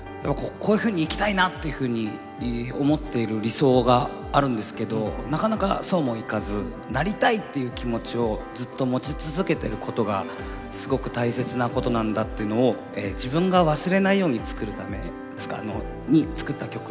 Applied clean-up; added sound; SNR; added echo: none; none; none; none.